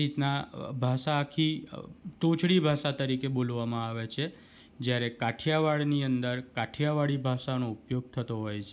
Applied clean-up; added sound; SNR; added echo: none; none; none; none.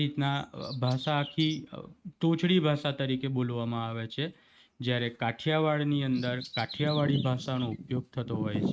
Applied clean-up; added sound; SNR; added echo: neural mask model RNNoise.